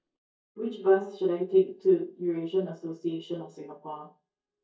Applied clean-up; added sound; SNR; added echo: neural mask model DeepFilterNet 3.